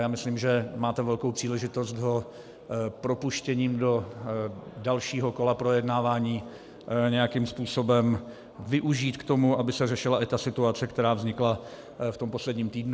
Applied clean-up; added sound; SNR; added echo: none; none; none; none.